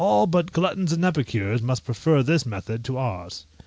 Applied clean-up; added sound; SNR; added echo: none; none; none; none.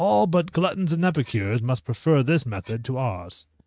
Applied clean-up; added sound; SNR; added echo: neural mask model RNNoise.